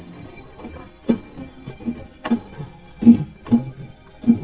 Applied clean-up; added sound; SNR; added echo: neural mask model DeepFilterNet 3.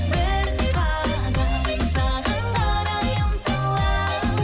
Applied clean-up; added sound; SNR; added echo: none; none; none; none.